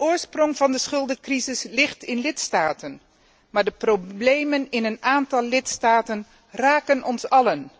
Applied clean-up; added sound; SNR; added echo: none; none; none; none.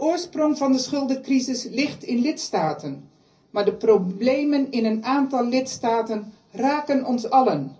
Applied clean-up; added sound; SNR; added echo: none; none; none; reverberation time 0.5 s.